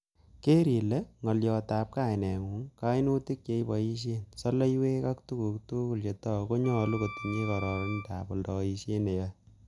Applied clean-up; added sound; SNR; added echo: none; Wind instrument, woodwind instrument; 13 dB; none.